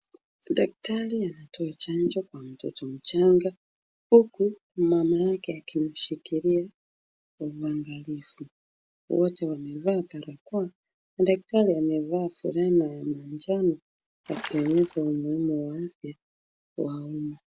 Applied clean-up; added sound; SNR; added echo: none; Water / Splash, splatter; 15 dB; none.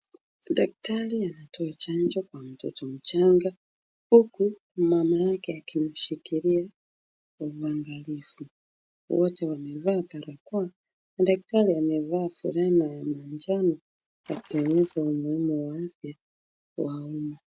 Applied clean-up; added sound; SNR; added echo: neural mask model RNNoise.